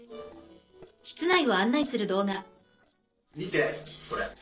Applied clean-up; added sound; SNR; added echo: neural separator model SepFormer DNS4.